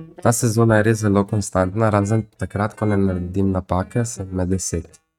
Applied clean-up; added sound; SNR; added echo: neural mask model DeepFilterNet 3.